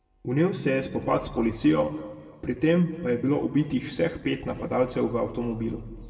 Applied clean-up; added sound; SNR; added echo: none; none; none; reverberation time 1.2 s.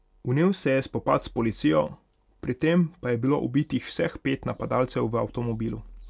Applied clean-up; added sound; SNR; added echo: none; none; none; none.